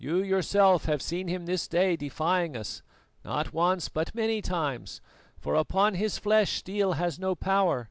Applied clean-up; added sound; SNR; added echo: none; none; none; none.